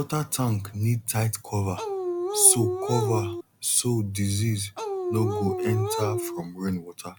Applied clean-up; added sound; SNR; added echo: none; Dog; 2 dB; none.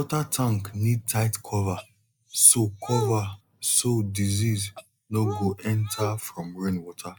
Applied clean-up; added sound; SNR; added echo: neural mask model Resemble Enhance denoiser.